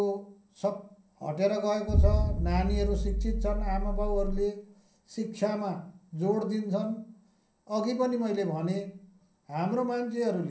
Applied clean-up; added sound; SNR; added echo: none; Explosion; -4 dB; reverberation time 0.6 s.